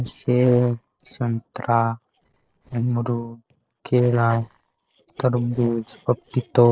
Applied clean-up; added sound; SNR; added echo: neural separator model SepFormer DNS4.